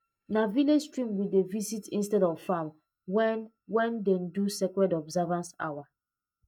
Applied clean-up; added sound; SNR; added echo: neural mask model DeepFilterNet 3.